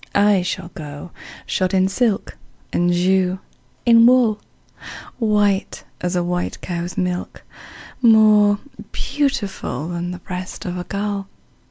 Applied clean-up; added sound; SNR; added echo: none; none; none; none.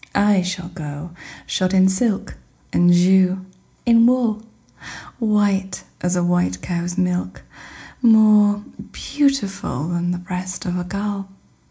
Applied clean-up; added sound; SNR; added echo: none; none; none; reverberation time 0.4 s.